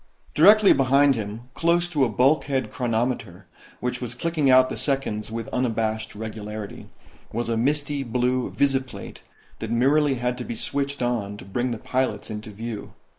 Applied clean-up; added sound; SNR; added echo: neural mask model Resemble Enhance denoiser.